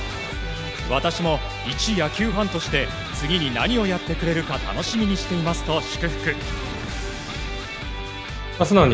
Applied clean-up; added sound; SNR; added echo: none; none; none; none.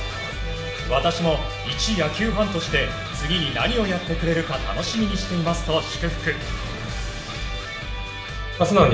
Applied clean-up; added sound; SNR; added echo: none; none; none; reverberation time 1.9 s.